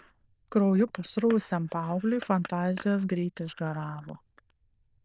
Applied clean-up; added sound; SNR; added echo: neural diffusion model UNIVERSE++.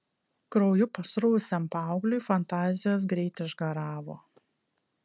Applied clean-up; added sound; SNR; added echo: none; none; none; none.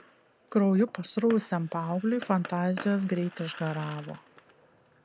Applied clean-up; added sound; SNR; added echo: none; Fireworks; 18 dB; none.